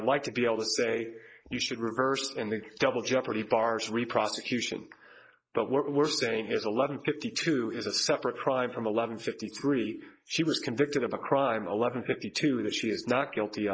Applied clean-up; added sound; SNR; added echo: neural mask model Resemble Enhance denoiser.